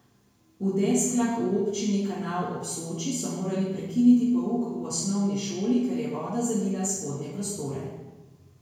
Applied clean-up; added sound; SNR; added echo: none; none; none; reverberation time 0.9 s.